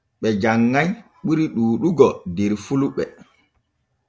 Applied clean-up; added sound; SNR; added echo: none; none; none; none.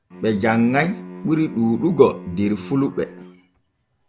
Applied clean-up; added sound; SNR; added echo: none; Bowed string instrument; 16 dB; none.